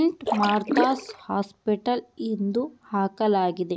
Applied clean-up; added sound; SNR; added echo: none; Splash, splatter; 2 dB; none.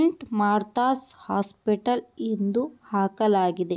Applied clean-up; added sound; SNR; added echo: none; none; none; none.